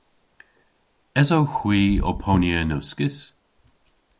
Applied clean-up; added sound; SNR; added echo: none; Wind / Bird; 13 dB; none.